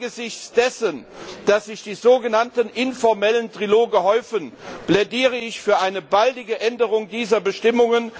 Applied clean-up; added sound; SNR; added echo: none; none; none; none.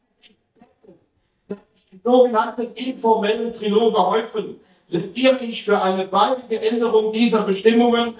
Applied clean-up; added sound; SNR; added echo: neural mask model DeepFilterNet 3.